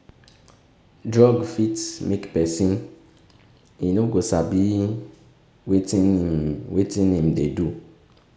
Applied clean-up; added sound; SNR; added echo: none; none; none; none.